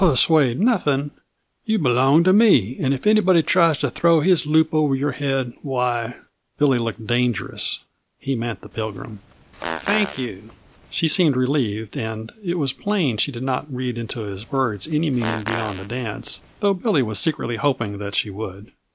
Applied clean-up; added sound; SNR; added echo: none; Fart; 12 dB; none.